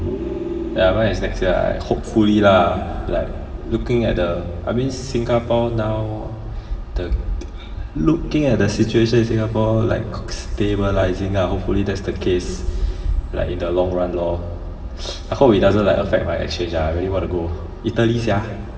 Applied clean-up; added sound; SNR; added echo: none; Vehicle; 12 dB; reverberation time 2.2 s.